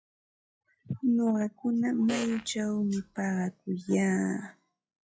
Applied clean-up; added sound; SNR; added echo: classical method log-MMSE.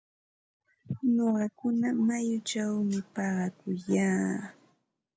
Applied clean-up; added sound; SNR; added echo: none; none; none; none.